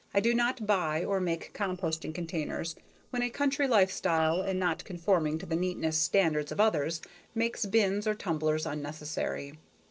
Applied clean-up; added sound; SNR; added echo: neural separator model SepFormer DNS4.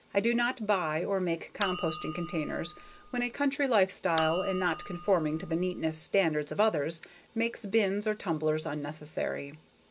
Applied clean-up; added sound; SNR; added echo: none; Chink, clink; 5 dB; none.